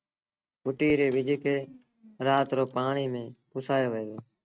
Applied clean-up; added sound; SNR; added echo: neural mask model RNNoise.